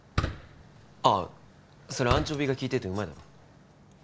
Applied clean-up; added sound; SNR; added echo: none; Fireworks; 5 dB; none.